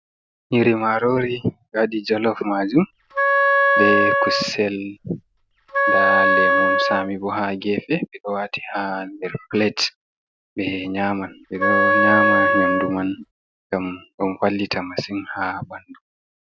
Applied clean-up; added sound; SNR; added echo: none; Wind instrument, woodwind instrument; -4 dB; none.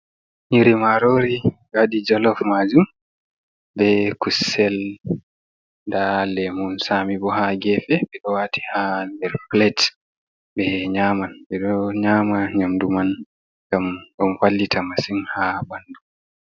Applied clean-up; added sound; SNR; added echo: none; none; none; none.